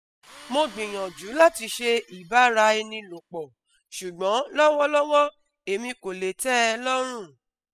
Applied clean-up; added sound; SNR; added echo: classical method spectral subtraction.